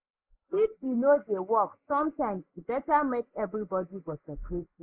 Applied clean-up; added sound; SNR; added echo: neural mask model Resemble Enhance denoiser.